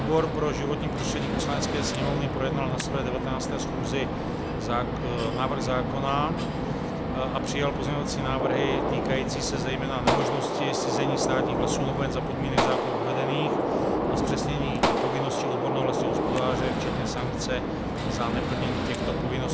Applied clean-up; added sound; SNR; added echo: none; Gunshot, gunfire; -4 dB; none.